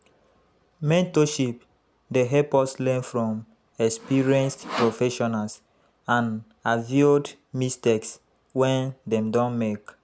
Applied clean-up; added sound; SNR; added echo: none; Sawing; 11 dB; none.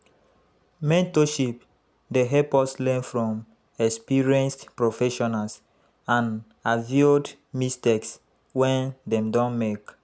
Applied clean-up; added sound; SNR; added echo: none; none; none; none.